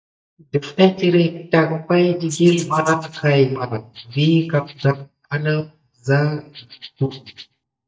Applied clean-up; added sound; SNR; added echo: neural mask model DeepFilterNet 3.